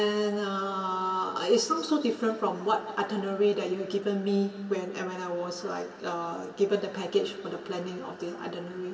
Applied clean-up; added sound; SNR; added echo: none; none; none; reverberation time 1.8 s.